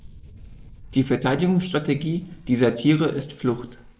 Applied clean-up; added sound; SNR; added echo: neural mask model Resemble Enhance denoiser.